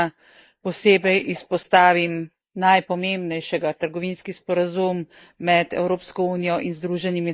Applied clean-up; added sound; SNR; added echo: neural mask model Resemble Enhance denoiser.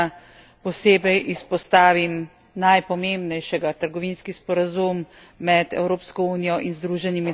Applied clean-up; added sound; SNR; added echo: none; none; none; none.